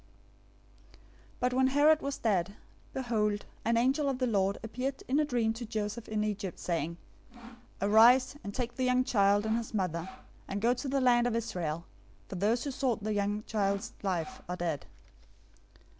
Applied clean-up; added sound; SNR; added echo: none; Sawing; 17 dB; none.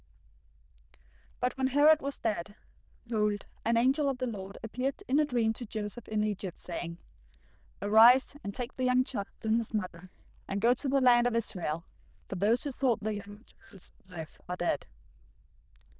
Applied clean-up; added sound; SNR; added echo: neural diffusion model UNIVERSE++.